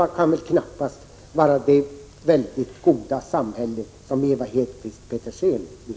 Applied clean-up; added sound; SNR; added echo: none; none; none; none.